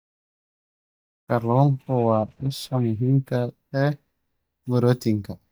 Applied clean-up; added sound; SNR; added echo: neural mask model DeepFilterNet 3.